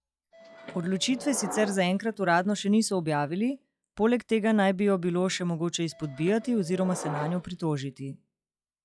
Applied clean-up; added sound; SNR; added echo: classical method log-MMSE.